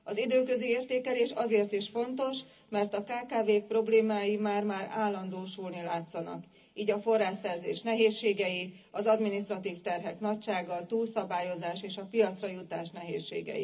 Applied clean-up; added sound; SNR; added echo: none; none; none; reverberation time 0.4 s.